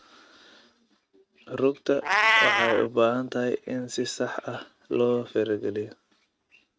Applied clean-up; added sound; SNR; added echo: neural mask model RNNoise.